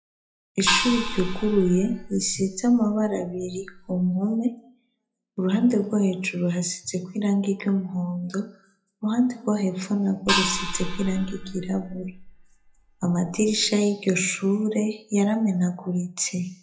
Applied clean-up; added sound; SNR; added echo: classical method WPE with log-MMSE.